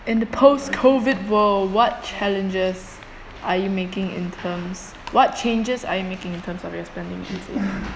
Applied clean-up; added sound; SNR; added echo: none; none; none; none.